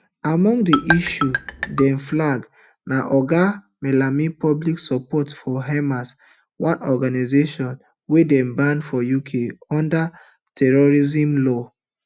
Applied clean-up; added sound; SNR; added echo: none; Marimba, xylophone; 4 dB; none.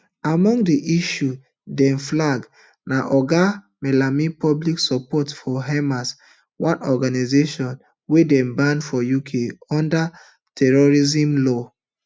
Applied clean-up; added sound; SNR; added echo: none; none; none; none.